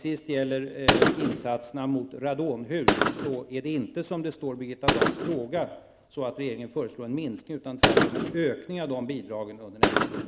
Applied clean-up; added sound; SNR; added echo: none; Gunshot, gunfire; -2 dB; none.